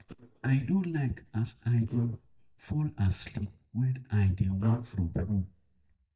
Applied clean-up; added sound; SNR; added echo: neural mask model DeepFilterNet 3.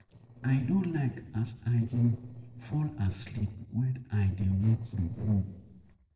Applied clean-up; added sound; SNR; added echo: neural separator model SepFormer DNS4.